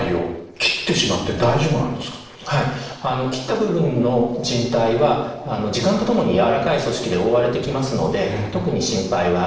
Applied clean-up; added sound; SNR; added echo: neural separator model SepFormer DNS4.